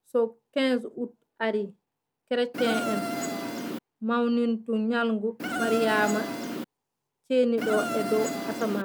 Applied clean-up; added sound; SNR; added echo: none; Insect; 3 dB; none.